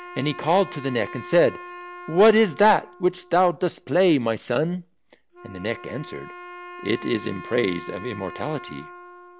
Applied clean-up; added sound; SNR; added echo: none; Wind instrument, woodwind instrument; 17 dB; none.